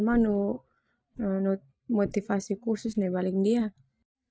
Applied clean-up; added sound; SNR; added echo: neural mask model DeepFilterNet 3.